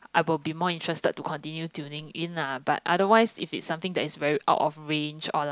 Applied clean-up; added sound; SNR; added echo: none; none; none; none.